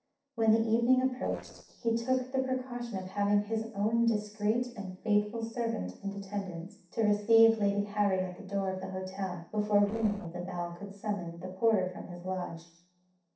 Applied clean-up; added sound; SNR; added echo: neural separator model SepFormer DNS4.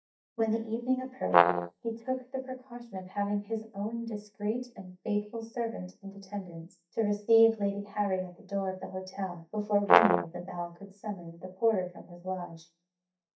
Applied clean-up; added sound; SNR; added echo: neural mask model DeepFilterNet 3.